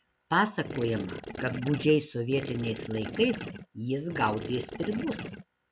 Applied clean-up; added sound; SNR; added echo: none; Gurgling / Liquid; 9 dB; none.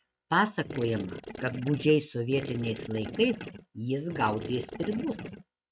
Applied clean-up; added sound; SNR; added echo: neural mask model RNNoise.